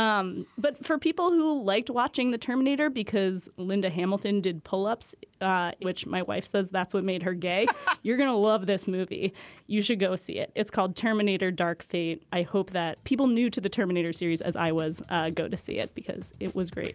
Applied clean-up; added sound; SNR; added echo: none; none; none; none.